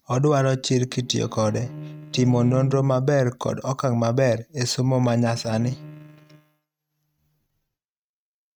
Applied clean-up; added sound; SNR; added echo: neural mask model RNNoise.